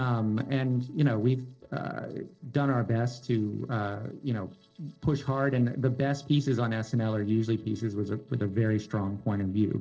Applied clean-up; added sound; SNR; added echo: neural separator model SepFormer DNS4.